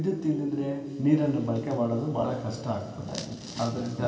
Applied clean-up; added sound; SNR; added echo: none; none; none; reverberation time 2.4 s.